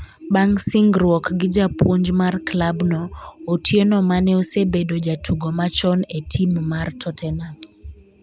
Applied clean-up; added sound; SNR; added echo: none; none; none; none.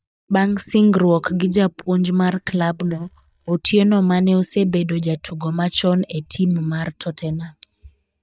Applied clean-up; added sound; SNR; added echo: neural mask model DeepFilterNet 3.